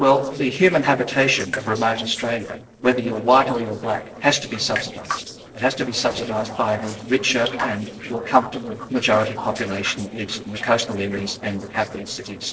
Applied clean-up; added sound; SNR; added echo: neural separator model SepFormer DNS4.